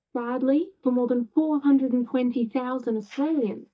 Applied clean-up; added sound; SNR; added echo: neural mask model DeepFilterNet 3.